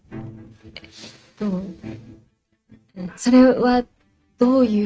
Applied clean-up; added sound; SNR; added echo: neural mask model RNNoise.